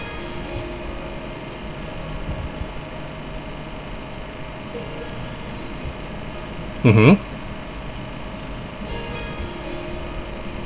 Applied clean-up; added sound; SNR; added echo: none; Harp; 15 dB; none.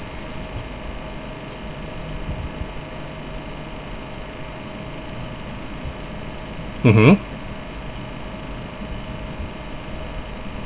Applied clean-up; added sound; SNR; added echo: none; none; none; none.